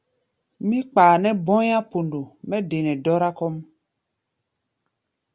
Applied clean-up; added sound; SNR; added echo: none; none; none; none.